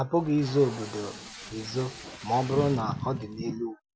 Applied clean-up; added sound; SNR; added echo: none; Packing tape, duct tape; 16 dB; none.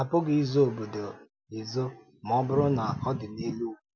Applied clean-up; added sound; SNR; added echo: none; none; none; none.